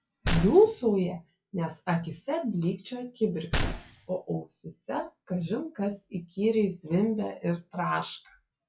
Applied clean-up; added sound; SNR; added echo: classical method log-MMSE.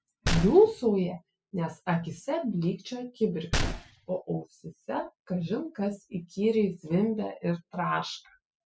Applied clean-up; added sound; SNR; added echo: classical method spectral subtraction.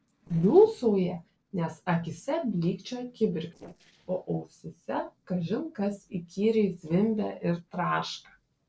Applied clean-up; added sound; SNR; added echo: neural separator model SepFormer DNS4.